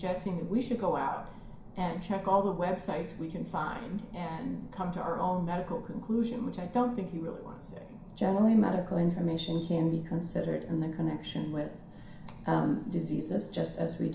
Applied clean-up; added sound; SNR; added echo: none; none; none; reverberation time 0.5 s.